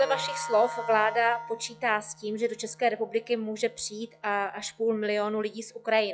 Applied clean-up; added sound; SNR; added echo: classical method log-MMSE.